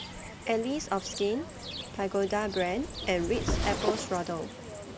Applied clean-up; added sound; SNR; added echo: none; Subway, metro, underground + Cricket; 5 dB; none.